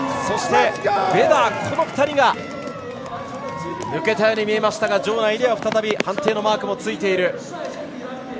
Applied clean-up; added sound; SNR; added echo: none; none; none; none.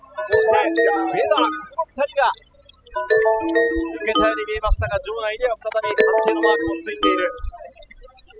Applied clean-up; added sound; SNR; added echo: classical method spectral subtraction.